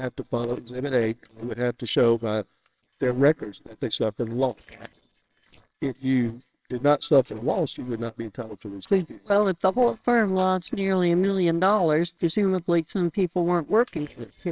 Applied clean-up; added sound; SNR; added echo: neural separator model SepFormer WHAMR!.